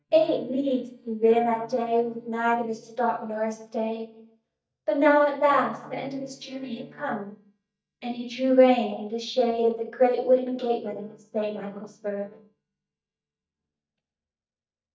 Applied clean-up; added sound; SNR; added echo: neural mask model DeepFilterNet 3.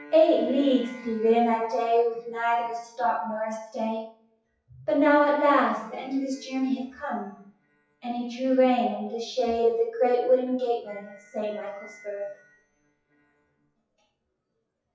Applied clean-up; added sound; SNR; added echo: classical method WPE with log-MMSE.